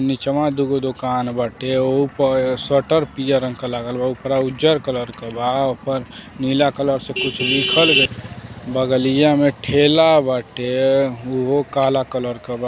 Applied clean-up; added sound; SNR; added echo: none; none; none; none.